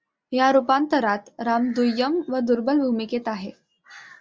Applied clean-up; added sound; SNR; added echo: none; none; none; none.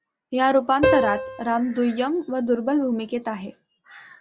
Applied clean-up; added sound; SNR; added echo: none; Piano; 5 dB; none.